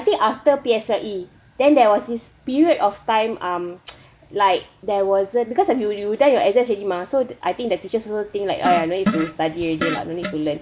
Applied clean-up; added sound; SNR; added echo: none; Fart; 7 dB; none.